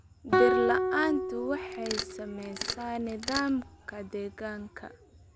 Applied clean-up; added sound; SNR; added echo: none; Mechanisms + Guitar; -2 dB; none.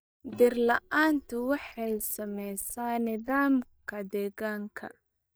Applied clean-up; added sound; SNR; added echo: neural mask model DeepFilterNet 3.